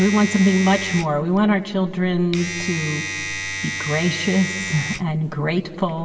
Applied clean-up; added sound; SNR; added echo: none; Domestic sounds, home sounds; 9 dB; reverberation time 1.8 s.